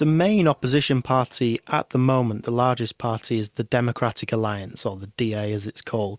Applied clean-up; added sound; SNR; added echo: none; none; none; none.